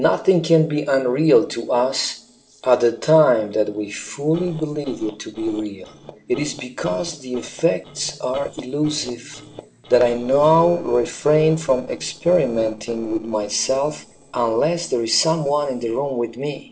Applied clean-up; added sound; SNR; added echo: neural separator model SepFormer DNS4.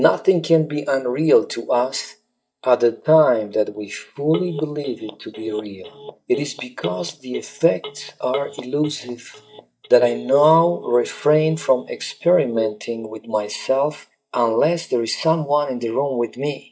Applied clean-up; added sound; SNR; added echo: neural mask model DeepFilterNet 3.